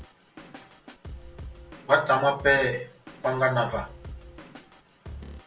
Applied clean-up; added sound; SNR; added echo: none; Drum kit; 16 dB; reverberation time 0.2 s.